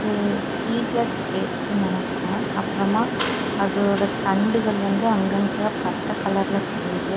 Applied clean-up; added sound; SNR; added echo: none; Mechanisms; 2 dB; none.